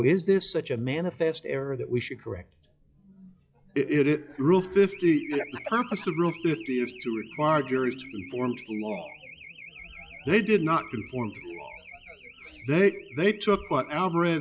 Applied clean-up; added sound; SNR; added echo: classical method log-MMSE.